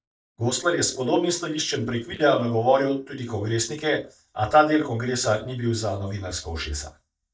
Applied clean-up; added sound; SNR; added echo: neural mask model DeepFilterNet 3.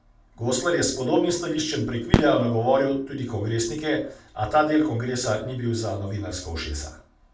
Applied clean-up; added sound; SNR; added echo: none; Fireworks; 4 dB; reverberation time 0.4 s.